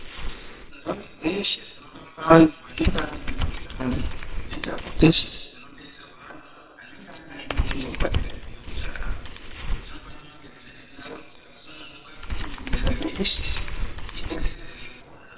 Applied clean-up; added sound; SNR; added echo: neural separator model SepFormer WHAMR!.